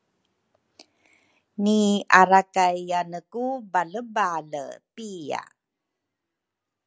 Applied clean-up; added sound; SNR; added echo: none; none; none; none.